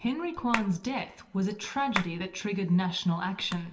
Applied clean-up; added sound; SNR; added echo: none; Hands; 11 dB; reverberation time 0.8 s.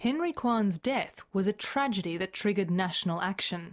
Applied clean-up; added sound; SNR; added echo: none; none; none; none.